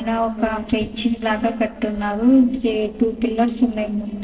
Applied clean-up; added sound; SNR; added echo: neural separator model SepFormer DNS4.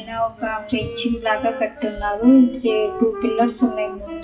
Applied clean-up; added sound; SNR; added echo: classical method WPE with log-MMSE.